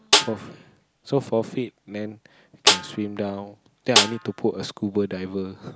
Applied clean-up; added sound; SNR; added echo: none; Snare drum; -3 dB; none.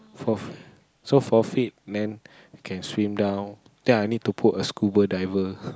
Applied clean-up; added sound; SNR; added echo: none; none; none; none.